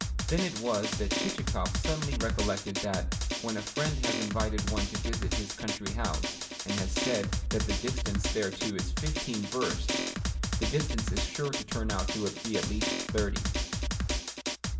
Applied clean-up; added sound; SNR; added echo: none; Drum; -3 dB; reverberation time 0.8 s.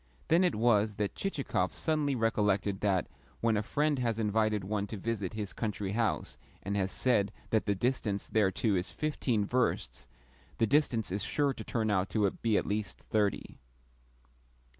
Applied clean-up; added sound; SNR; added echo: none; none; none; none.